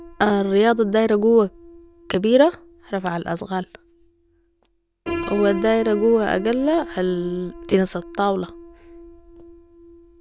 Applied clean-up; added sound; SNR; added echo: none; Piano; 15 dB; none.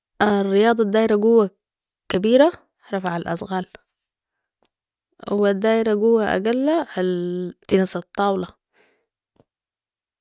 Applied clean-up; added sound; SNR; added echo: none; none; none; none.